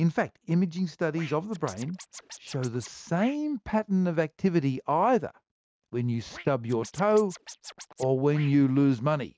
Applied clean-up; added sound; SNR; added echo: neural mask model RNNoise.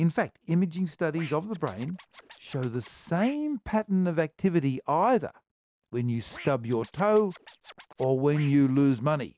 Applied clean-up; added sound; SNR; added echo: none; Scratching (performance technique); 19 dB; none.